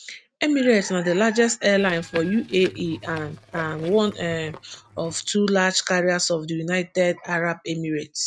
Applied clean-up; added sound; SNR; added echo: neural mask model RNNoise.